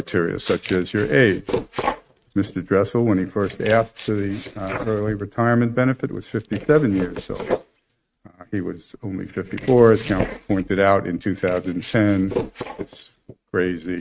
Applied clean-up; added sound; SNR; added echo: neural mask model RNNoise.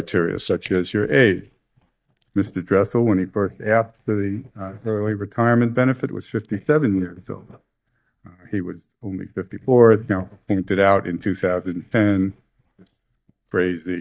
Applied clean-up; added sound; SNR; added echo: neural mask model DeepFilterNet 3.